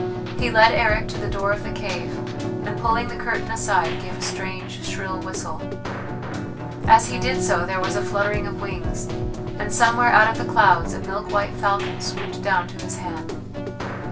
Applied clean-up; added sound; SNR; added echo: none; Keyboard (musical); 4 dB; reverberation time 0.2 s.